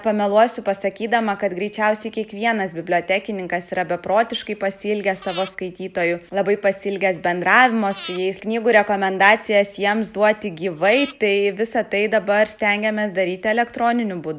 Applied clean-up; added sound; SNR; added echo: none; Breathing; 20 dB; none.